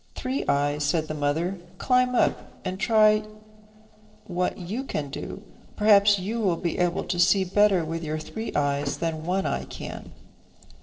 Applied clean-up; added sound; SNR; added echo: neural separator model SepFormer DNS4.